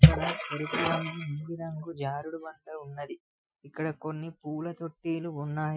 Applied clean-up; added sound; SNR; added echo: classical method Wiener filter.